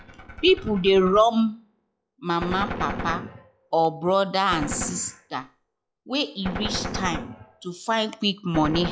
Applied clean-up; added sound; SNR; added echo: classical method log-MMSE.